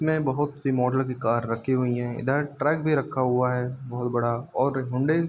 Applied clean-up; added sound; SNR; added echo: none; none; none; none.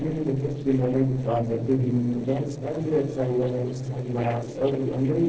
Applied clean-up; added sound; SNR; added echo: neural separator model SepFormer DNS4.